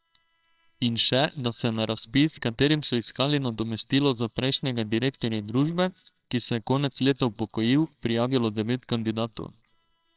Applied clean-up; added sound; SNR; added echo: neural separator model SepFormer WHAMR!.